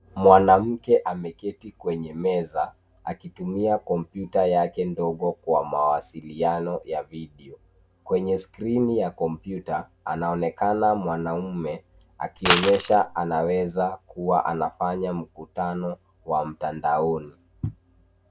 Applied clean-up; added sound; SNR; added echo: none; Coin (dropping); 1 dB; none.